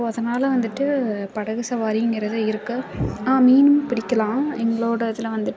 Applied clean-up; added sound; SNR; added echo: none; none; none; none.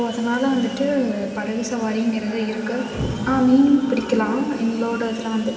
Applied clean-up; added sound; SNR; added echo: none; Sawing; 20 dB; reverberation time 2.7 s.